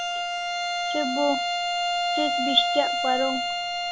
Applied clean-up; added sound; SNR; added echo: none; Bowed string instrument; -2 dB; none.